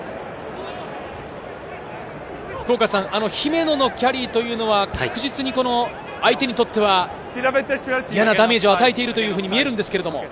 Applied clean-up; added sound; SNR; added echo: none; none; none; none.